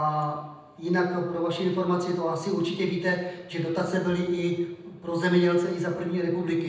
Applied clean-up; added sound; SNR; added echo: none; none; none; reverberation time 0.9 s.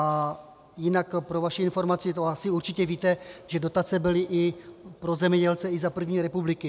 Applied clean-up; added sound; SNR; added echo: none; none; none; none.